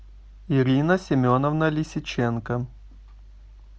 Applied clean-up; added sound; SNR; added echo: none; none; none; none.